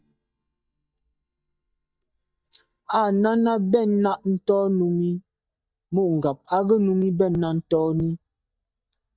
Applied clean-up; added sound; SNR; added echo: neural mask model DeepFilterNet 3.